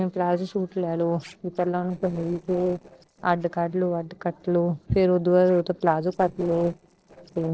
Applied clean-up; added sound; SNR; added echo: neural separator model SepFormer DNS4.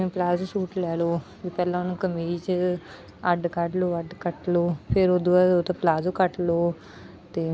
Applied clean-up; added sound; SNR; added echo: none; none; none; none.